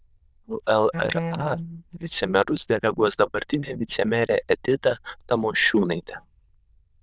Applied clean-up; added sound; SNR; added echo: neural diffusion model UNIVERSE++.